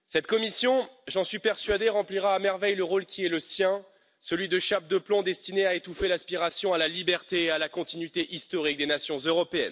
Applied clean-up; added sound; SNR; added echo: none; Whoosh, swoosh, swish; 14 dB; none.